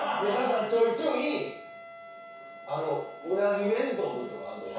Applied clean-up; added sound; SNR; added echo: none; Wind instrument, woodwind instrument; 16 dB; reverberation time 0.6 s.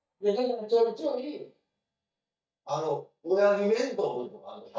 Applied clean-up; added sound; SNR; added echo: neural mask model DeepFilterNet 3.